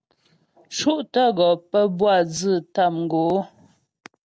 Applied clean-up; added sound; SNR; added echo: none; none; none; none.